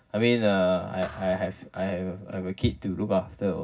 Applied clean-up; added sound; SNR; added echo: none; Thump, thud; 20 dB; reverberation time 0.4 s.